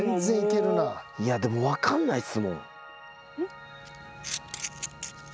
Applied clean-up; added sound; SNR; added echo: none; Piano; 17 dB; none.